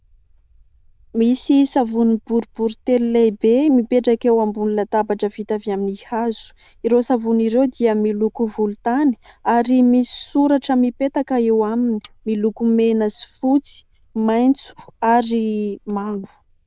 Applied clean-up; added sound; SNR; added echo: neural diffusion model UNIVERSE++.